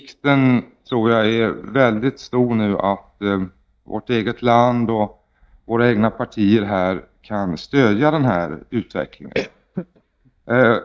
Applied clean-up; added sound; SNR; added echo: neural mask model DeepFilterNet 3.